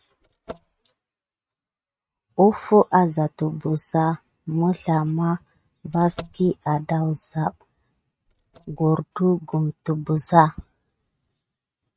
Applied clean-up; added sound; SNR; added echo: neural mask model RNNoise.